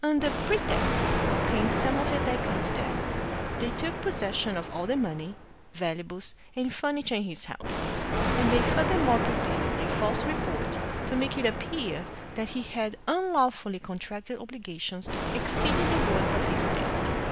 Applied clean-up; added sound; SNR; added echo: none; Thunder; -1 dB; none.